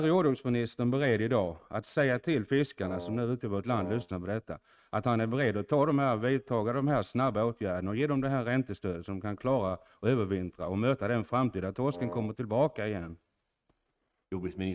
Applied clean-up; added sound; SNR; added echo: neural mask model RNNoise.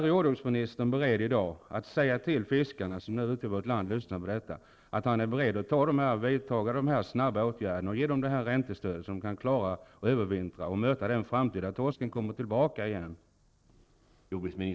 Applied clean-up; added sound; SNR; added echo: neural separator model SepFormer DNS4.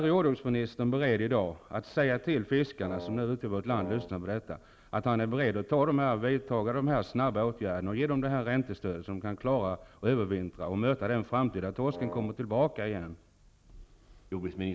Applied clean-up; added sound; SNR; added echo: none; Wind instrument, woodwind instrument; 13 dB; none.